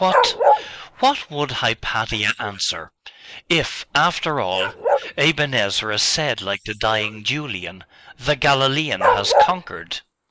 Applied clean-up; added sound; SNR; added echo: neural mask model Resemble Enhance denoiser.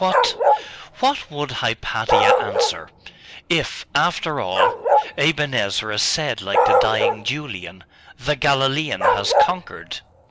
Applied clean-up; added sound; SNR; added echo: none; Bark; -1 dB; none.